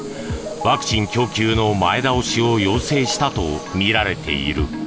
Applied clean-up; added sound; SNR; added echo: none; none; none; none.